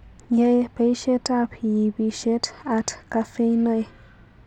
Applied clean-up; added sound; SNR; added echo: none; none; none; none.